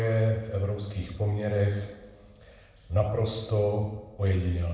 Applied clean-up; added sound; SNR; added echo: none; none; none; reverberation time 0.8 s.